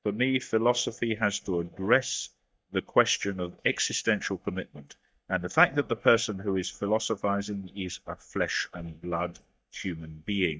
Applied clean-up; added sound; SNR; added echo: neural mask model DeepFilterNet 3.